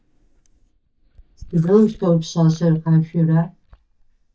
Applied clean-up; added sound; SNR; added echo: neural mask model DeepFilterNet 3.